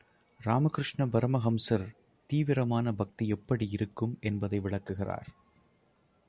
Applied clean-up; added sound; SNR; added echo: none; none; none; none.